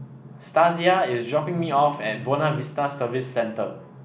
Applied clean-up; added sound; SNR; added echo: none; none; none; none.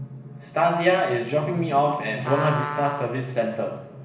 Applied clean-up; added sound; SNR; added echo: none; Trumpet; 11 dB; reverberation time 1.3 s.